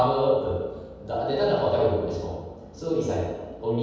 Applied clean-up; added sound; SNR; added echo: none; none; none; reverberation time 1.2 s.